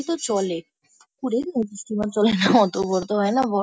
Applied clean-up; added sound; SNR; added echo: none; none; none; none.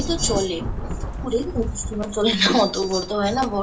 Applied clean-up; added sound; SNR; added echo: none; Rain / Thunderstorm; 7 dB; reverberation time 0.2 s.